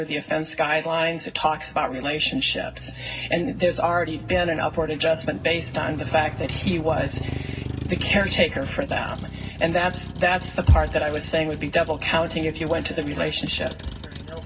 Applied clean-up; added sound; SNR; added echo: none; Motor vehicle (road); 10 dB; reverberation time 0.4 s.